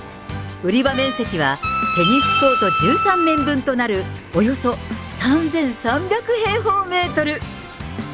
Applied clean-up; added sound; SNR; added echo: none; Wind instrument, woodwind instrument; 2 dB; none.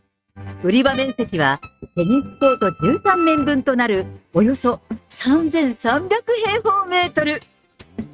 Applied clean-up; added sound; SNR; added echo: neural mask model RNNoise.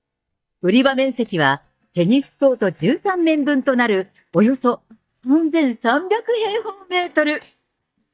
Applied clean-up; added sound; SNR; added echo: neural mask model DeepFilterNet 3.